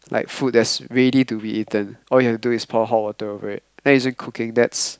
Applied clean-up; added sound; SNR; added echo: none; none; none; none.